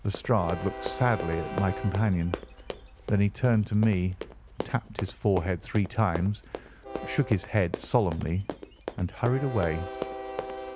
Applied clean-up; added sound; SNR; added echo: none; Run + Train; 10 dB; none.